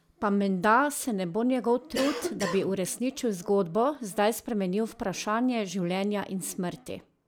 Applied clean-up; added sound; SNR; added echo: none; Cough; 7 dB; none.